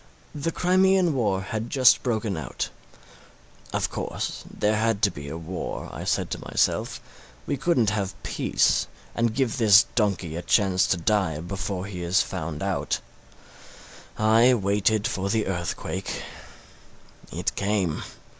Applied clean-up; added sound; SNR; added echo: none; none; none; none.